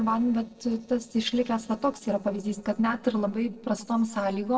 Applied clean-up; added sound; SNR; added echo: neural separator model SepFormer DNS4.